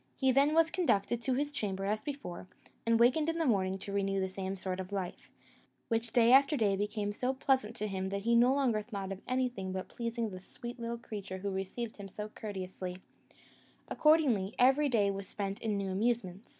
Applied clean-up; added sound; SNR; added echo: none; none; none; none.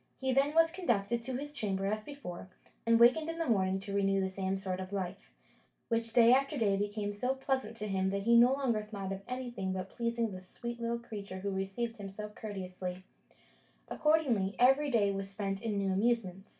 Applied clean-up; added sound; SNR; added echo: none; none; none; reverberation time 0.2 s.